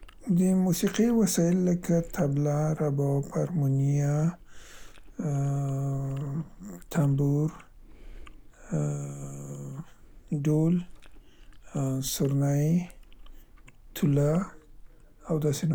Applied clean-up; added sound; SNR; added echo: none; Chewing, mastication; 19 dB; none.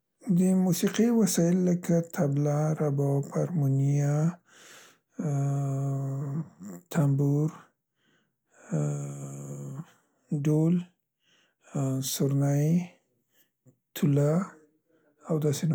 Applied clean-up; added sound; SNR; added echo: none; none; none; none.